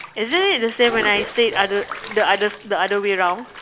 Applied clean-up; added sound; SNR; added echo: none; Bathtub (filling or washing); 16 dB; none.